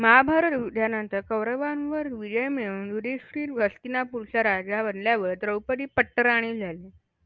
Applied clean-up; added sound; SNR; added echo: none; none; none; none.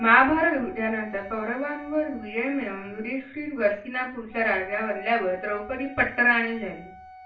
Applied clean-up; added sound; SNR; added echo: none; Wind instrument, woodwind instrument; 18 dB; reverberation time 0.3 s.